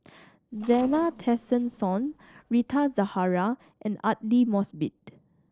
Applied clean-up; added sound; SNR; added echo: neural separator model SepFormer DNS4.